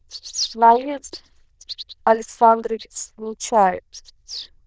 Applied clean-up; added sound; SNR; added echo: neural diffusion model UNIVERSE++.